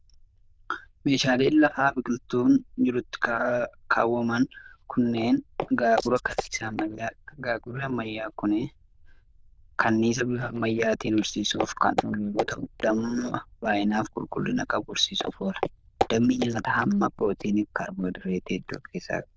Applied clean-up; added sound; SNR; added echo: neural diffusion model UNIVERSE++.